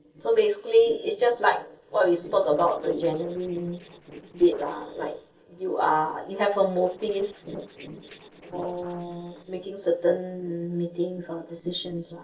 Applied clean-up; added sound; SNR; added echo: neural separator model SepFormer DNS4.